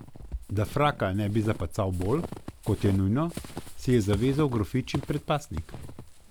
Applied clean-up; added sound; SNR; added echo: none; Squeak / Walk, footsteps; 13 dB; none.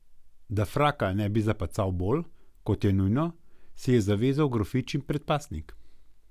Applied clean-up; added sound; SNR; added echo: none; none; none; none.